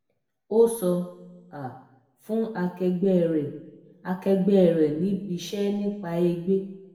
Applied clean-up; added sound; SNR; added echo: none; none; none; reverberation time 0.8 s.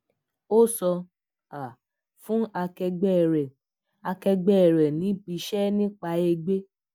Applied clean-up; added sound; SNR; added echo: none; none; none; none.